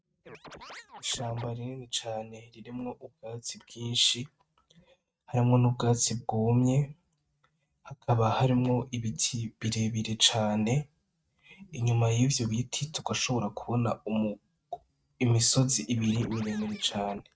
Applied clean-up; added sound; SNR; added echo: neural mask model RNNoise.